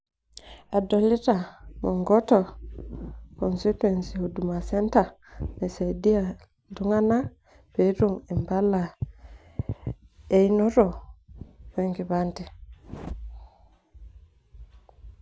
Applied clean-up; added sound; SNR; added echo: none; none; none; none.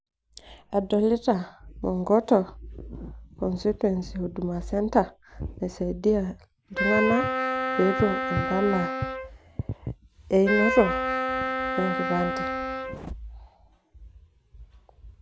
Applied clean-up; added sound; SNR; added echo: none; Wind instrument, woodwind instrument; 1 dB; none.